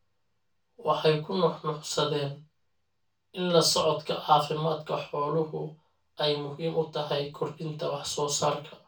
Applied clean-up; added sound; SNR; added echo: none; none; none; reverberation time 0.2 s.